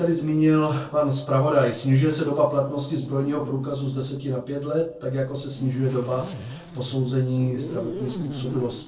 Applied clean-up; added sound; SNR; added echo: neural separator model SepFormer DNS4.